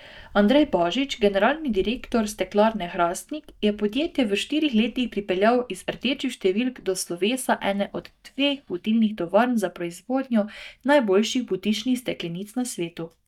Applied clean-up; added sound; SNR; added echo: neural mask model DeepFilterNet 3.